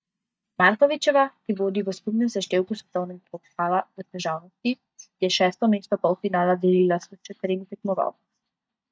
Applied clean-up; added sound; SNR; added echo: neural mask model DeepFilterNet 3.